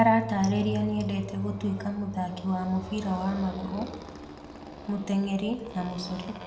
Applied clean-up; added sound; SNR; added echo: none; Motorcycle; 10 dB; reverberation time 0.8 s.